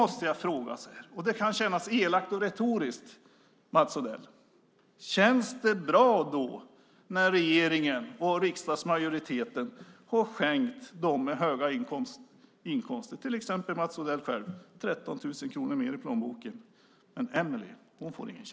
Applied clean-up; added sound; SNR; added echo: none; none; none; none.